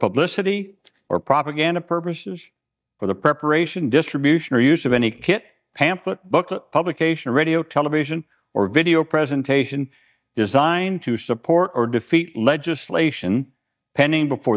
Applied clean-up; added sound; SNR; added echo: neural mask model DeepFilterNet 3.